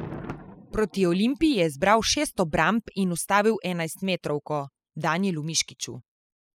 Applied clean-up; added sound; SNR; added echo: classical method spectral subtraction.